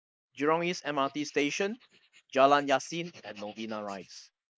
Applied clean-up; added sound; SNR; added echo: neural mask model Resemble Enhance denoiser.